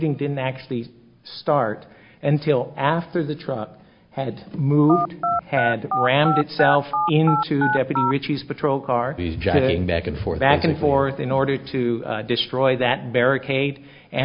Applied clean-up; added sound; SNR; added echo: none; Telephone; 2 dB; none.